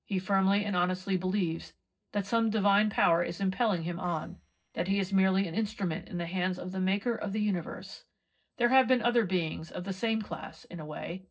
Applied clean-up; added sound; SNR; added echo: neural separator model SepFormer DNS4.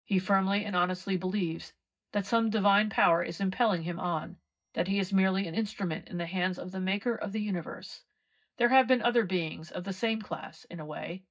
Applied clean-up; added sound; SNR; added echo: neural mask model DeepFilterNet 3.